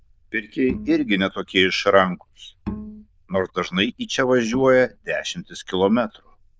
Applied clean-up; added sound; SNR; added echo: neural diffusion model UNIVERSE++.